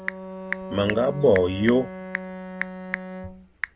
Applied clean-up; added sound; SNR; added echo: none; Telephone / Typing + Bowed string instrument; 8 dB; none.